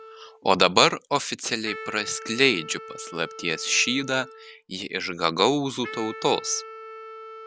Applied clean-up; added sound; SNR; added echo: none; Wind instrument, woodwind instrument; 16 dB; none.